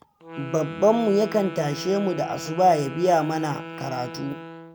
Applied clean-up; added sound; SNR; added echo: none; Wind instrument, woodwind instrument; 13 dB; none.